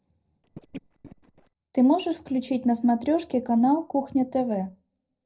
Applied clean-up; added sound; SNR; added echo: neural separator model SepFormer DNS4.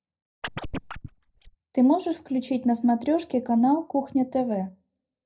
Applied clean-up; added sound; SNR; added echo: neural mask model DeepFilterNet 3.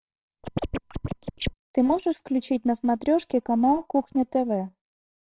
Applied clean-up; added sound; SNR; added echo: neural separator model SepFormer WHAMR!.